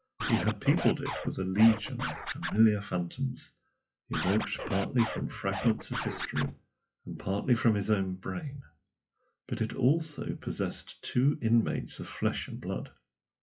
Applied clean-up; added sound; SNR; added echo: classical method WPE with log-MMSE.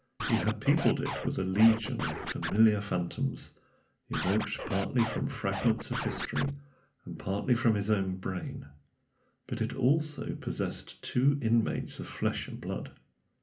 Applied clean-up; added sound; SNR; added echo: none; Scratching (performance technique); 7 dB; reverberation time 0.3 s.